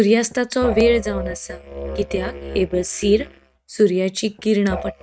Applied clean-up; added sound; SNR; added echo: neural mask model RNNoise.